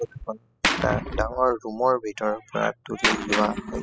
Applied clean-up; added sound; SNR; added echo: classical method spectral subtraction.